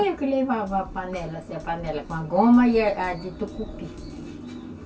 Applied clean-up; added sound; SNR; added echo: none; Drum kit; 18 dB; reverberation time 0.1 s.